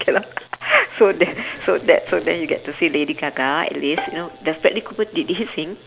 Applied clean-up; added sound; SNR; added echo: none; Bowed string instrument; 15 dB; none.